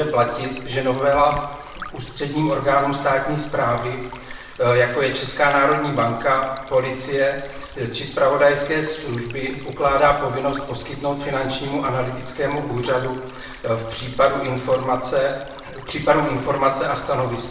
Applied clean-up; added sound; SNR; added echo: none; Stream; 16 dB; reverberation time 0.9 s.